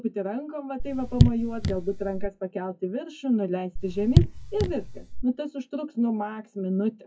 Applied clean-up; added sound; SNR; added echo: classical method WPE with log-MMSE.